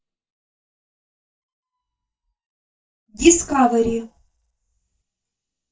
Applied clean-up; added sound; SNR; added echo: neural mask model DeepFilterNet 3.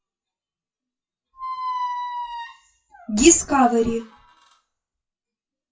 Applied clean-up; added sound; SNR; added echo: classical method WPE with log-MMSE.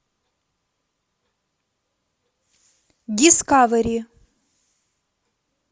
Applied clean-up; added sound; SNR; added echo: none; none; none; none.